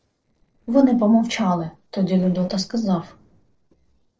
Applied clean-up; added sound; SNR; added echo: neural separator model SepFormer DNS4.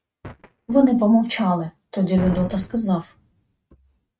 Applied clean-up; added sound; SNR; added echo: neural mask model RNNoise.